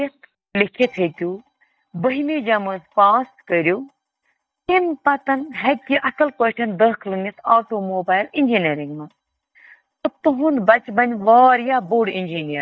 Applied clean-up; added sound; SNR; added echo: neural mask model DeepFilterNet 3.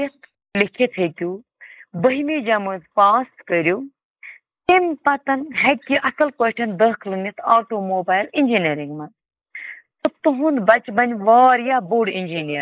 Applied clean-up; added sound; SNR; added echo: neural mask model Resemble Enhance denoiser.